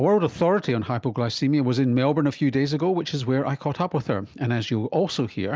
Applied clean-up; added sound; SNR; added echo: none; none; none; none.